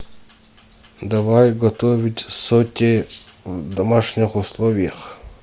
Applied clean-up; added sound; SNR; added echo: none; none; none; none.